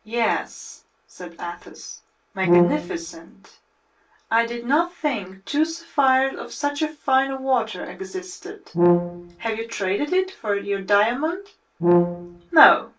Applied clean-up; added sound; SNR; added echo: none; Brass instrument; -2 dB; reverberation time 0.1 s.